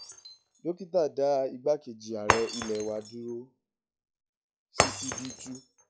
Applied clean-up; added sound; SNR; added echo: classical method log-MMSE.